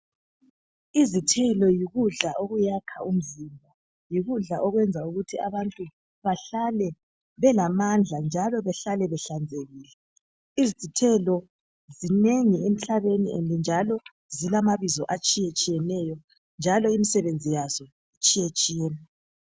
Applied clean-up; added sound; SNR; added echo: none; none; none; none.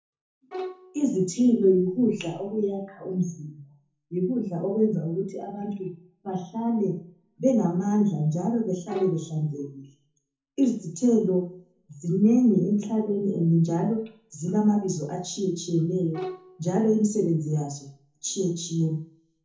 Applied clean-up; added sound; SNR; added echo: none; Bowed string instrument; 13 dB; reverberation time 0.6 s.